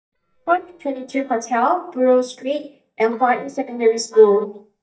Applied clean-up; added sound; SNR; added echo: neural mask model DeepFilterNet 3.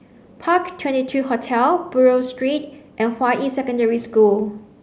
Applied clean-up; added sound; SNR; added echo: none; none; none; none.